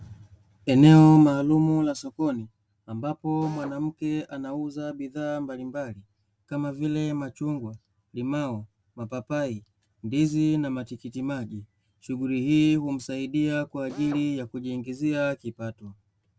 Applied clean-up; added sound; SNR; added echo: none; Drill; 19 dB; none.